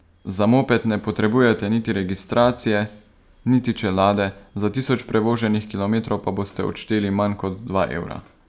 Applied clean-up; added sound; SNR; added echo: none; none; none; none.